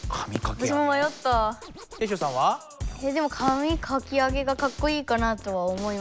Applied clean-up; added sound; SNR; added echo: none; Fireworks; 15 dB; none.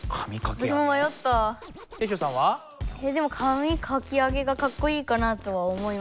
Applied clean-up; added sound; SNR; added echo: none; none; none; none.